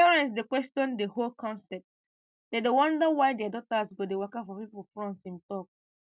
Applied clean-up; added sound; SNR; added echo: none; none; none; none.